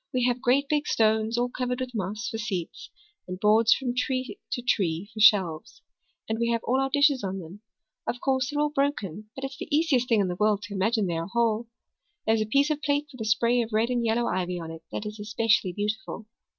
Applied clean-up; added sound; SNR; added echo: none; none; none; none.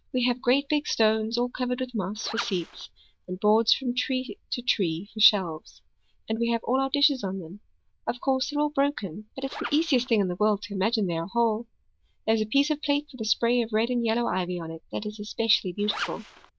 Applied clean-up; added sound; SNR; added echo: neural diffusion model UNIVERSE++.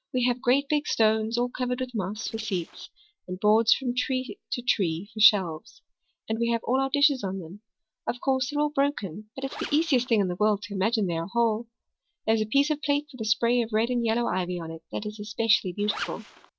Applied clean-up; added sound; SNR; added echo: neural separator model SepFormer DNS4.